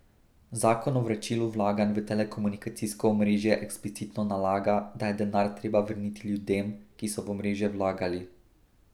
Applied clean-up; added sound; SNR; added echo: none; none; none; none.